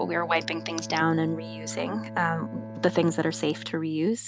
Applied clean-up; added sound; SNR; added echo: none; Bowed string instrument; 12 dB; none.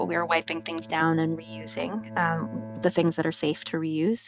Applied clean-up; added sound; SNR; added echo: neural mask model RNNoise.